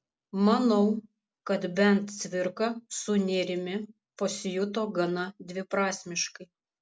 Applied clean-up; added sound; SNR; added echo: none; none; none; none.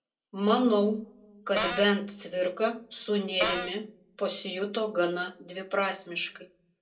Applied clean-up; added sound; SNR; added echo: none; Cupboard open or close; 0 dB; reverberation time 0.2 s.